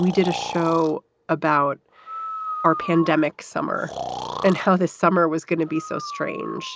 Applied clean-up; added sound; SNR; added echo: none; Breathing; 11 dB; none.